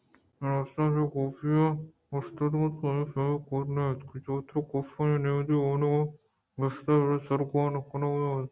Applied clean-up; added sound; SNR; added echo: none; none; none; none.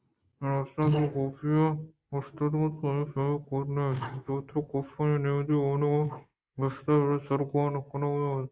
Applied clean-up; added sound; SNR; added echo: neural mask model Resemble Enhance denoiser.